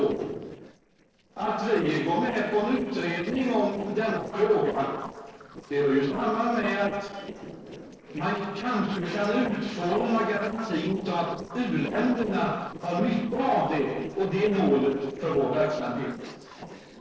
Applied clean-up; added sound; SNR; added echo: neural separator model SepFormer DNS4.